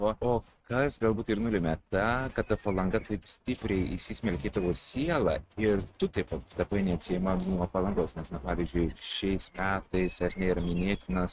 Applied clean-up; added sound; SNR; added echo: neural mask model RNNoise.